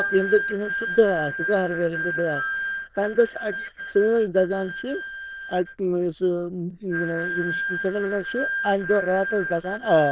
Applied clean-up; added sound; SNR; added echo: neural diffusion model UNIVERSE++.